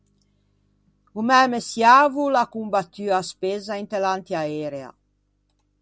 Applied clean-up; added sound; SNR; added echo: none; none; none; none.